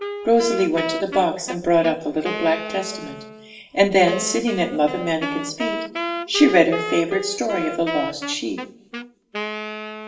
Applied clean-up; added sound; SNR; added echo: none; Wind instrument, woodwind instrument; 8 dB; reverberation time 0.7 s.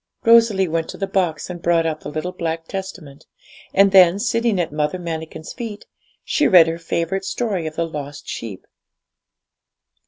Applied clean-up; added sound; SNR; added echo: none; none; none; none.